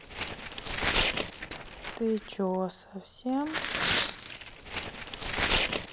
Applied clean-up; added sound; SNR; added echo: none; Tearing; -4 dB; none.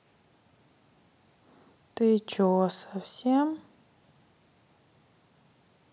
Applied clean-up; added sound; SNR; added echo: none; none; none; none.